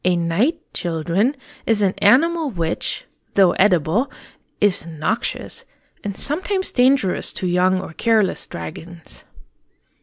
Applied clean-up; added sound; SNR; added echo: none; none; none; none.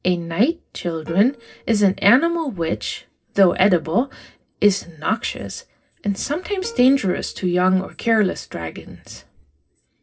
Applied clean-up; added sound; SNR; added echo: neural separator model SepFormer DNS4.